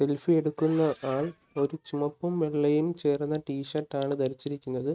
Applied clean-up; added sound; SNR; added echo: neural mask model RNNoise.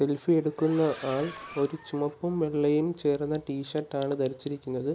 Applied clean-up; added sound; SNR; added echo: none; Accelerating, revving, vroom; 17 dB; none.